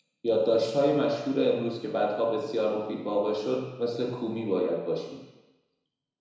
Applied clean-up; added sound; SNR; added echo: none; none; none; reverberation time 1.0 s.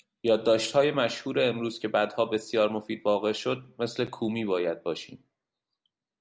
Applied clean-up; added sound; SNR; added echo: none; none; none; none.